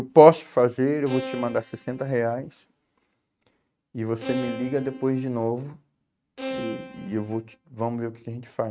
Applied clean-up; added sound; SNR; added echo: neural mask model RNNoise.